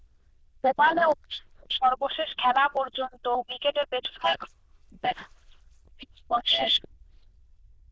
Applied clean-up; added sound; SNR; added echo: neural diffusion model UNIVERSE++.